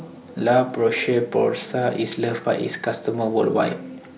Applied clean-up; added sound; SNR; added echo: none; none; none; none.